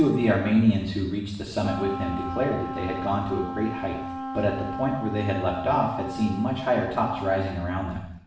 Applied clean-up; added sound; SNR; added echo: none; Wind instrument, woodwind instrument; 9 dB; reverberation time 0.7 s.